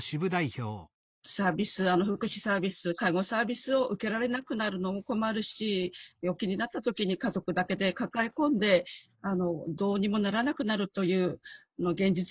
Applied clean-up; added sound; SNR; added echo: neural mask model Resemble Enhance denoiser.